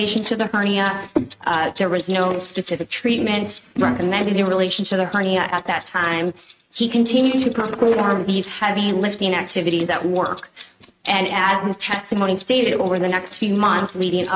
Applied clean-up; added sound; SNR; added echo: neural mask model RNNoise.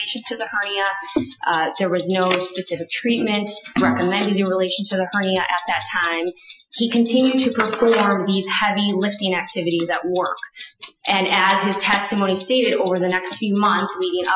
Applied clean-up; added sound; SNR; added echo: classical method Wiener filter.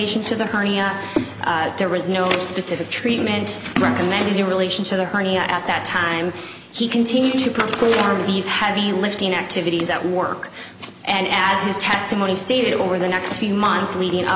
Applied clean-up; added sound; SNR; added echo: none; none; none; none.